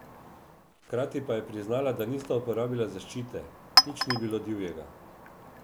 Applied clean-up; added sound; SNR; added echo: none; Chink, clink; 0 dB; none.